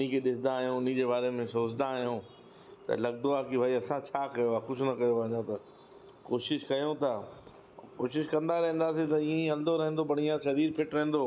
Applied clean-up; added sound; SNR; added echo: none; none; none; none.